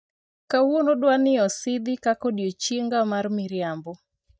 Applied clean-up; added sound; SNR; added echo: neural mask model DeepFilterNet 3.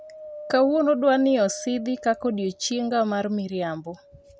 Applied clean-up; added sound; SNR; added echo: none; Wind; 18 dB; none.